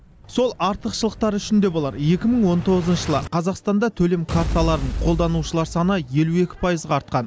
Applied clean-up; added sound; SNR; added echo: none; Explosion; 10 dB; none.